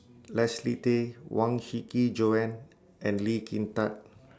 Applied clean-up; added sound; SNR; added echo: none; none; none; none.